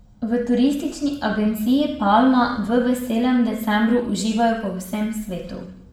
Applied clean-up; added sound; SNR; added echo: none; none; none; reverberation time 0.7 s.